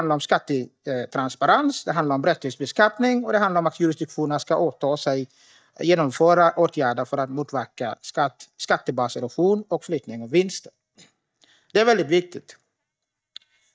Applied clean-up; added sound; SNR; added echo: neural mask model DeepFilterNet 3.